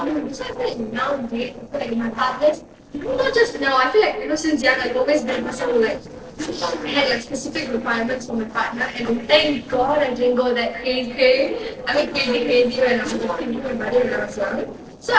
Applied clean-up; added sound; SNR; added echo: neural separator model SepFormer DNS4.